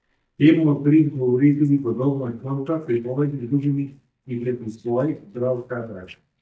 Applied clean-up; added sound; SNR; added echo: neural mask model DeepFilterNet 3.